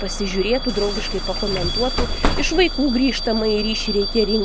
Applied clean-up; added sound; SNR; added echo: none; Bus / Alarm; 2 dB; none.